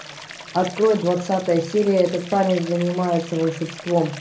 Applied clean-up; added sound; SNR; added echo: none; Stream; 16 dB; reverberation time 0.3 s.